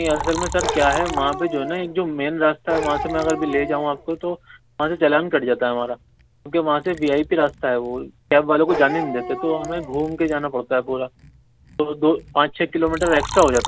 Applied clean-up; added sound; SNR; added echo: none; Liquid + Bark; 10 dB; none.